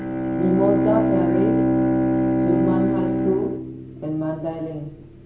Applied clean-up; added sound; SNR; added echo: none; Bowed string instrument; -4 dB; reverberation time 0.7 s.